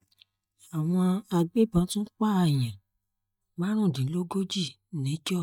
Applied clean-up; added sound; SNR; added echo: neural mask model DeepFilterNet 3.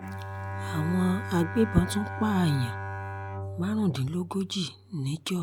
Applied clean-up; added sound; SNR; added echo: none; Bowed string instrument; 7 dB; none.